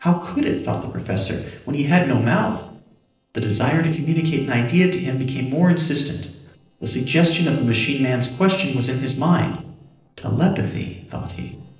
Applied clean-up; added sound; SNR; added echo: neural separator model SepFormer DNS4.